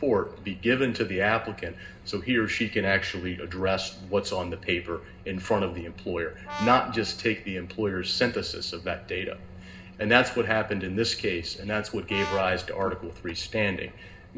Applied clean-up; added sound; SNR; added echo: none; Brass instrument; 10 dB; reverberation time 0.2 s.